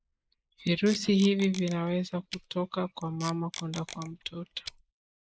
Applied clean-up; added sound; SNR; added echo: neural mask model Resemble Enhance denoiser.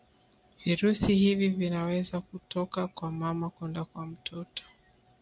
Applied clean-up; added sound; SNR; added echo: none; none; none; none.